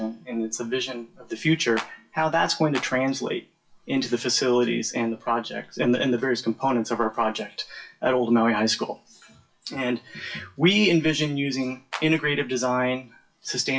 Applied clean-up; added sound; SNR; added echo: classical method WPE with log-MMSE.